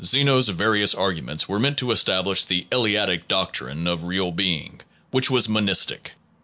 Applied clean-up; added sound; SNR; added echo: none; none; none; none.